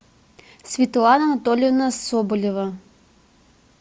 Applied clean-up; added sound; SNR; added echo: none; none; none; none.